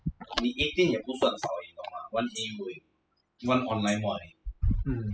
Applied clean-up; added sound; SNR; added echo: classical method spectral subtraction.